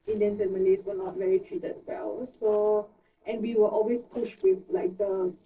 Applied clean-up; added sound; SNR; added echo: neural separator model SepFormer DNS4.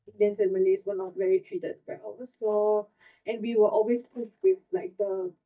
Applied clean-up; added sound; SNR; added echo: neural mask model DeepFilterNet 3.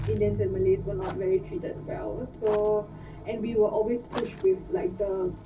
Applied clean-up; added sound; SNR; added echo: none; Fire; 20 dB; reverberation time 0.4 s.